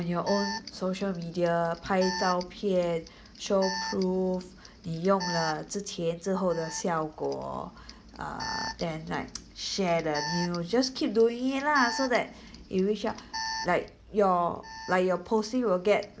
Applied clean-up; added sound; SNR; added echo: none; Alarm; 11 dB; none.